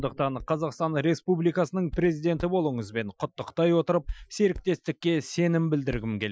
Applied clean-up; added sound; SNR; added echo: classical method Wiener filter.